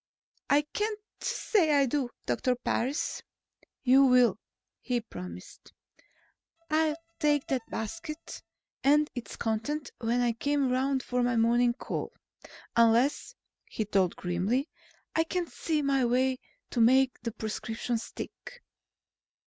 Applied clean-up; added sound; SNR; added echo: neural mask model RNNoise.